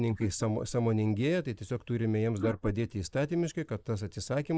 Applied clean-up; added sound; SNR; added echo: neural mask model Resemble Enhance denoiser.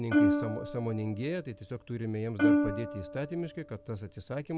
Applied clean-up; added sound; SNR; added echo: none; Plucked string instrument; -4 dB; none.